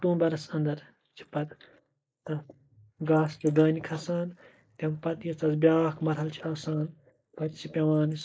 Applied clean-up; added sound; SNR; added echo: neural mask model Resemble Enhance denoiser.